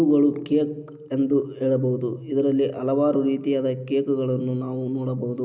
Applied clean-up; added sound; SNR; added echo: none; none; none; none.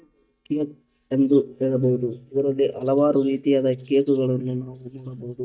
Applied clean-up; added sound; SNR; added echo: neural mask model DeepFilterNet 3.